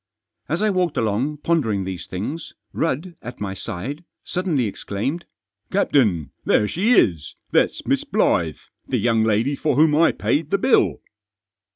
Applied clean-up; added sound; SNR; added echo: none; none; none; none.